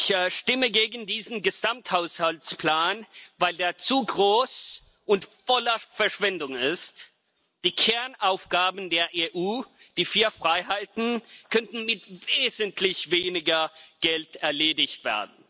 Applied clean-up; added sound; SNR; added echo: none; none; none; none.